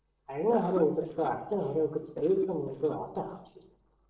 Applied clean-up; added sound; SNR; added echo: neural separator model SepFormer DNS4.